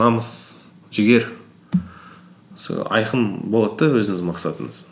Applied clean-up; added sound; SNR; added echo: none; none; none; none.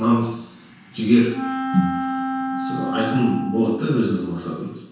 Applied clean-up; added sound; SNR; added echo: none; Wind instrument, woodwind instrument; 5 dB; reverberation time 0.6 s.